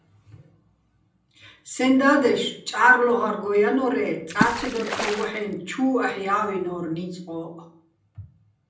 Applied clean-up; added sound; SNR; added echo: none; Water / Splash, splatter; 7 dB; reverberation time 0.6 s.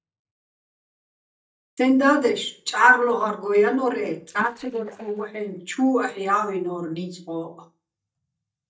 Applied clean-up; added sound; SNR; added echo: neural mask model DeepFilterNet 3.